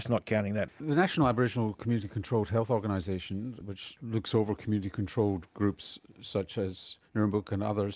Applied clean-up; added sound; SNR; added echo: none; none; none; none.